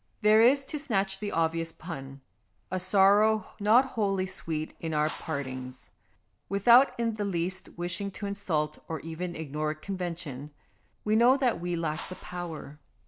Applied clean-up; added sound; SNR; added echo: neural separator model SepFormer DNS4.